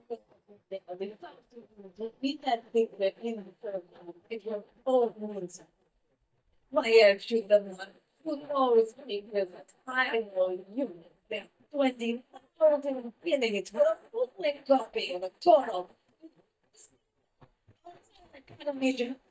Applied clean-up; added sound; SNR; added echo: neural mask model DeepFilterNet 3.